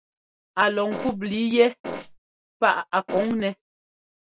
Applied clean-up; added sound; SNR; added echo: none; Fart; 9 dB; none.